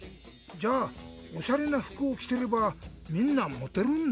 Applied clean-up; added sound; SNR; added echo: none; none; none; none.